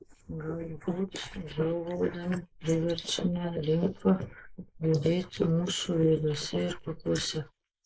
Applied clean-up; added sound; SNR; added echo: neural mask model Resemble Enhance denoiser.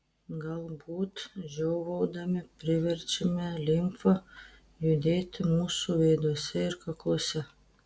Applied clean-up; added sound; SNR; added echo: none; none; none; none.